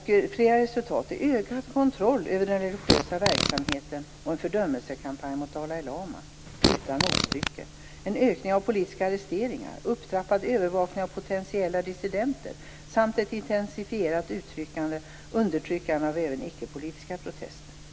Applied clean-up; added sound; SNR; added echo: none; Fart; -2 dB; none.